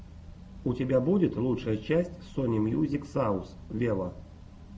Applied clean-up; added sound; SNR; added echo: none; none; none; none.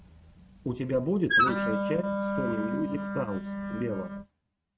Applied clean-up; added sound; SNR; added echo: neural mask model RNNoise.